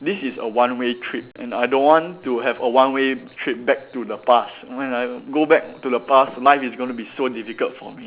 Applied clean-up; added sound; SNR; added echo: none; none; none; none.